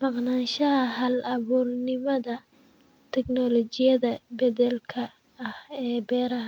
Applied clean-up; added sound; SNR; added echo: none; none; none; none.